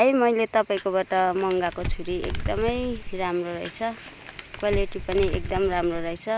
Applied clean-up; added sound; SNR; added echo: none; Crumpling, crinkling; 7 dB; none.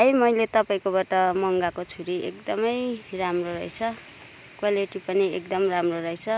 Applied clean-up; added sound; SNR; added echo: none; none; none; none.